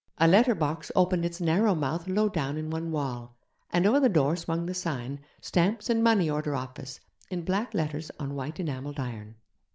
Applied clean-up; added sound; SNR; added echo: none; none; none; none.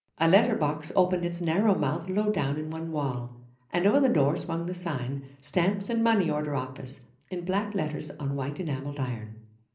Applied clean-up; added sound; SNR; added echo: none; none; none; reverberation time 0.5 s.